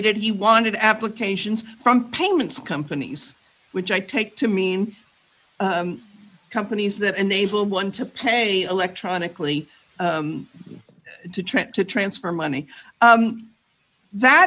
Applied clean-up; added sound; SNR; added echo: none; none; none; none.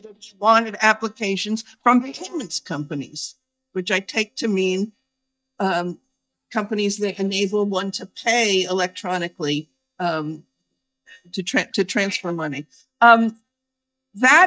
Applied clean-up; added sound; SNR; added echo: neural mask model DeepFilterNet 3.